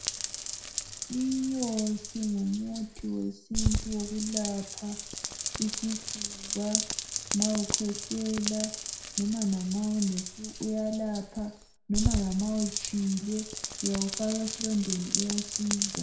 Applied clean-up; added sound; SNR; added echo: none; Rain; 3 dB; reverberation time 0.4 s.